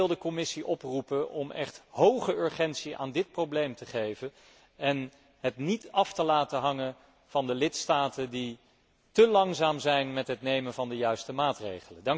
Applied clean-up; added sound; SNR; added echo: none; none; none; none.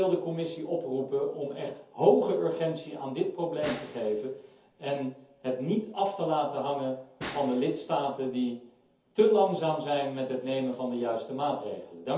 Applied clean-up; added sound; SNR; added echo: none; Snare drum; 17 dB; reverberation time 0.5 s.